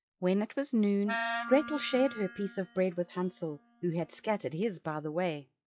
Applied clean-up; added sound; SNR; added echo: classical method log-MMSE.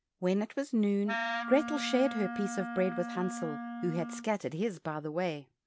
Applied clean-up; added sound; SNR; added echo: none; Wind instrument, woodwind instrument; 6 dB; none.